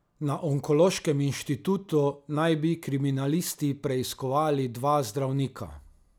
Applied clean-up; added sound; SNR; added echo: none; none; none; none.